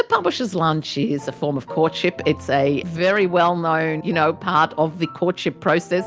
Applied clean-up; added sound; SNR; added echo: none; none; none; none.